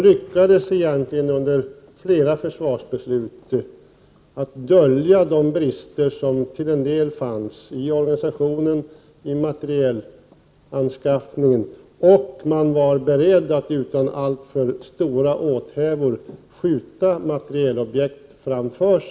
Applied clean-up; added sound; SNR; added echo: none; none; none; none.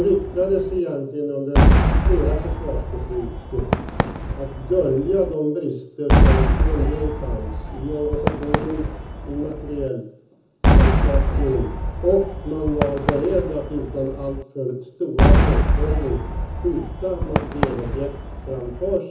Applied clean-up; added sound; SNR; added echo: none; Cheering / Fireworks; -4 dB; reverberation time 0.7 s.